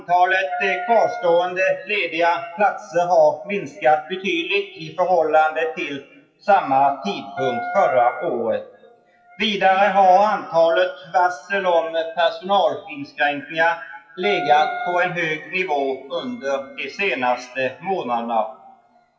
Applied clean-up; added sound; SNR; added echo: classical method WPE with log-MMSE.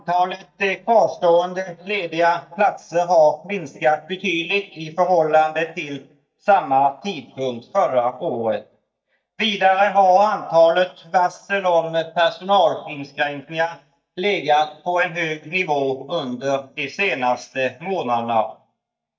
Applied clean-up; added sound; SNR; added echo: neural mask model DeepFilterNet 3.